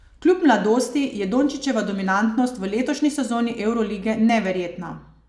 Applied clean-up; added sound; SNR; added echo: none; none; none; none.